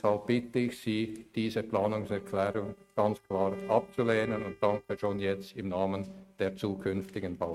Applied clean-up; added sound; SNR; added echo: neural mask model RNNoise.